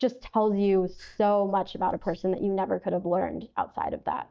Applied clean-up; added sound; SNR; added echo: neural mask model DeepFilterNet 3.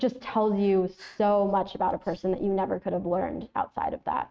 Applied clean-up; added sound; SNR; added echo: neural mask model RNNoise.